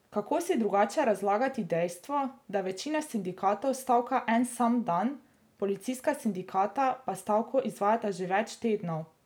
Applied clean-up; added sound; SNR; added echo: none; none; none; none.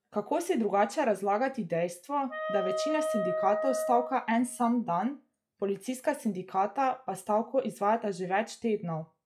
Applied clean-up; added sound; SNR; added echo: classical method log-MMSE.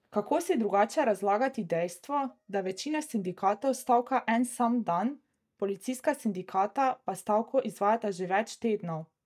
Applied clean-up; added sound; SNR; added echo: neural mask model DeepFilterNet 3.